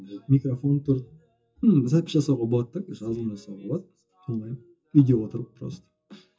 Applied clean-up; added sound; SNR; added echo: classical method WPE with log-MMSE.